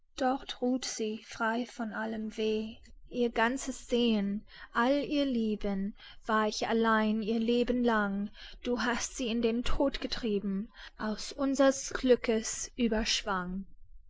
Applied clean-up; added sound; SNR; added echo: neural mask model Resemble Enhance denoiser.